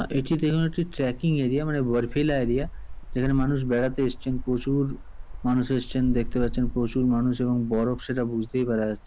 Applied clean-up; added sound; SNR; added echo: none; Cricket; 9 dB; none.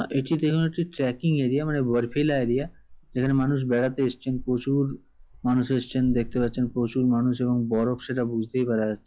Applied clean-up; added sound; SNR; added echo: classical method log-MMSE.